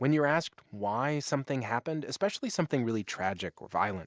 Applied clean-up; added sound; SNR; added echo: none; none; none; none.